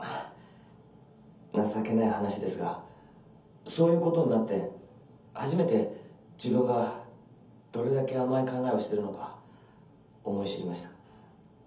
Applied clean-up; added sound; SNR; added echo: none; none; none; reverberation time 0.7 s.